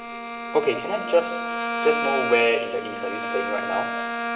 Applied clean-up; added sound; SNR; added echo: none; Bowed string instrument; 3 dB; reverberation time 1.9 s.